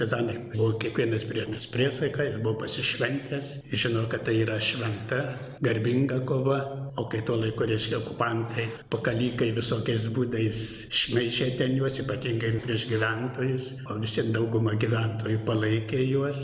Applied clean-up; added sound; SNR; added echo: neural separator model SepFormer DNS4.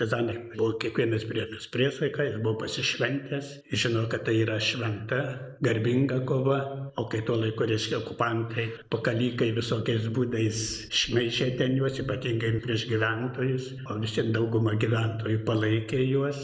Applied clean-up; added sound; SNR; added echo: neural mask model Resemble Enhance denoiser.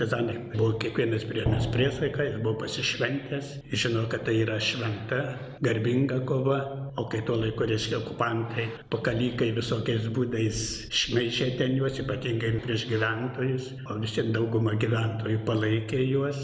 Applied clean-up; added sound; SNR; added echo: none; Drum; 3 dB; none.